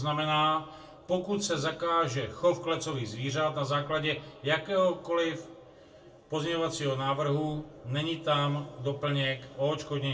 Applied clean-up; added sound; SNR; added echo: none; none; none; reverberation time 0.3 s.